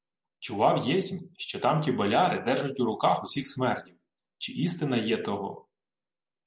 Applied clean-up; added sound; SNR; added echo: none; none; none; none.